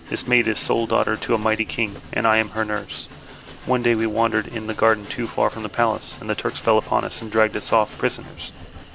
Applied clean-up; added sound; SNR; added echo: none; Train; 17 dB; none.